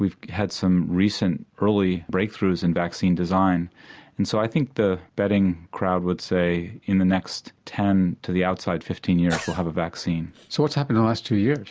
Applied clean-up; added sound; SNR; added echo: none; Sneeze / Cough; 15 dB; none.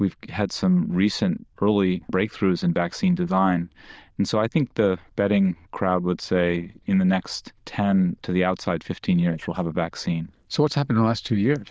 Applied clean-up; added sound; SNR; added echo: neural diffusion model UNIVERSE++.